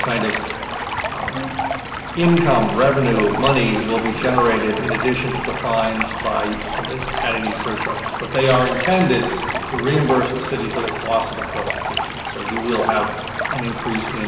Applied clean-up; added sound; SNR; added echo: none; Stream; 5 dB; reverberation time 2.1 s.